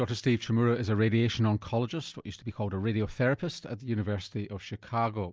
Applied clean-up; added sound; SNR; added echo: none; none; none; none.